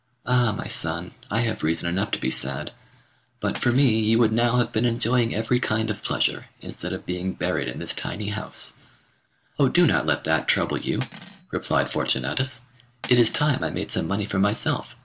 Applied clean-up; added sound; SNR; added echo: none; Cutlery, silverware; 20 dB; none.